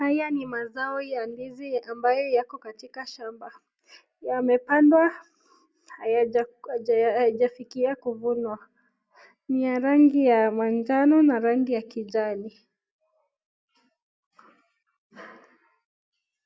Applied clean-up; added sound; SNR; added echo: none; none; none; none.